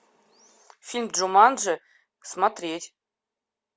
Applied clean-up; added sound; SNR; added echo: none; none; none; none.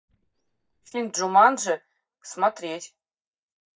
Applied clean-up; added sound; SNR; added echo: neural mask model DeepFilterNet 3.